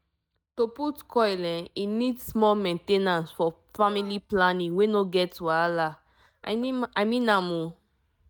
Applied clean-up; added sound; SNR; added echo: neural mask model DeepFilterNet 3.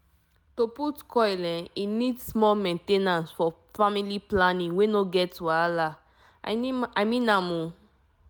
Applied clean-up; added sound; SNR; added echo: none; none; none; none.